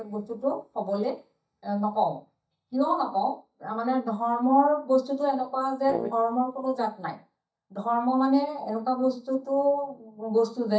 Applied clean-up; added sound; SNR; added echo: neural mask model DeepFilterNet 3.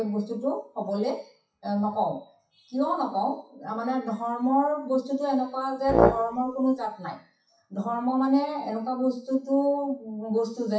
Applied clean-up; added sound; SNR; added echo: classical method WPE with log-MMSE.